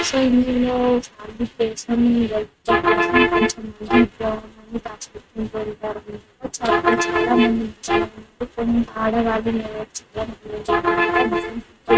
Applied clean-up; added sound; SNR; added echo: neural mask model RNNoise.